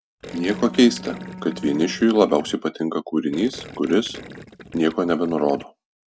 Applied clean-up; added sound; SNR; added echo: none; Gurgling + Bowed string instrument; 15 dB; none.